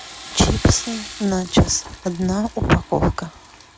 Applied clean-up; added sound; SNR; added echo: none; Toilet flush / Water; 16 dB; none.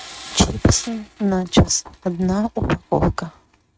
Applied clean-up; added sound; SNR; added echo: neural mask model RNNoise.